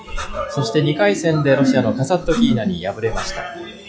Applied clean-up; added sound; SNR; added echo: classical method log-MMSE.